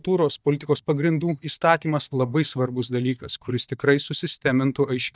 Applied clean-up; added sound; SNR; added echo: neural mask model DeepFilterNet 3.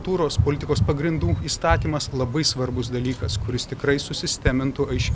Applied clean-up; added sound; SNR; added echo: none; Dog; 4 dB; none.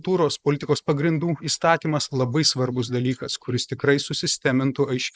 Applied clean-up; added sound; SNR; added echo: neural mask model Resemble Enhance denoiser.